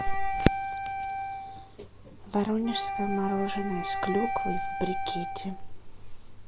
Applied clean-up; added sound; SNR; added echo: none; Wind instrument, woodwind instrument; 4 dB; none.